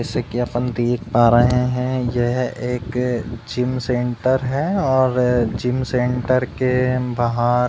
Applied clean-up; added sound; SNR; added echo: none; none; none; none.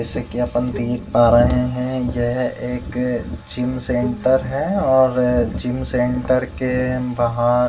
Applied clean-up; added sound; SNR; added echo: none; Bowed string instrument; 18 dB; reverberation time 0.2 s.